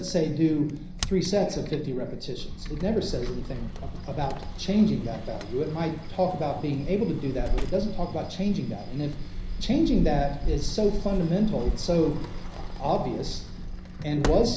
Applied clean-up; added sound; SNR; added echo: none; Sliding door; 4 dB; reverberation time 0.5 s.